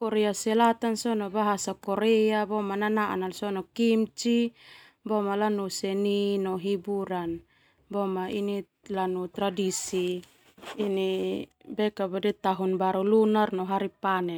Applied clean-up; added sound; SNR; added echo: none; none; none; none.